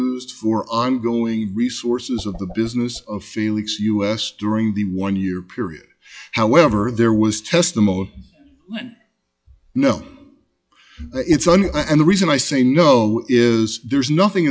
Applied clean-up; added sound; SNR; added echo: classical method log-MMSE.